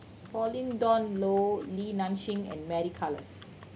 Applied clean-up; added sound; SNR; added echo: none; Livestock, farm animals, working animals; 19 dB; none.